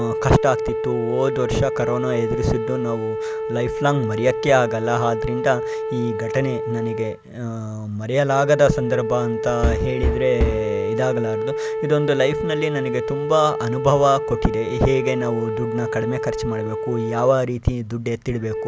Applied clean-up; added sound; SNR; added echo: none; Knock + Wind instrument, woodwind instrument; 4 dB; none.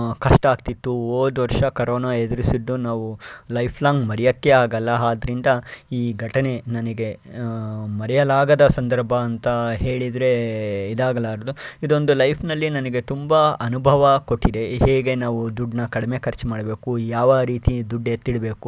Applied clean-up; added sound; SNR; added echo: none; none; none; none.